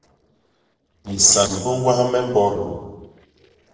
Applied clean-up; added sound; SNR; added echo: neural separator model SepFormer DNS4.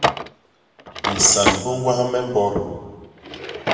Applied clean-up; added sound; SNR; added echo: none; Drawer open or close; 4 dB; reverberation time 1.2 s.